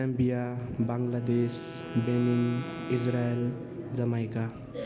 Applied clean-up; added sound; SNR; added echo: none; Wind instrument, woodwind instrument; 15 dB; none.